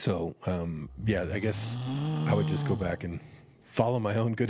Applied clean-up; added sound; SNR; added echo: none; Livestock, farm animals, working animals; 3 dB; none.